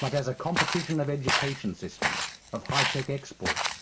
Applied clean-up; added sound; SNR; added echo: none; Walk, footsteps; 0 dB; reverberation time 0.2 s.